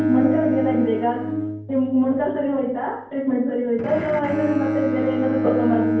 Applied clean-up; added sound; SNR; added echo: none; Bowed string instrument; 3 dB; reverberation time 0.9 s.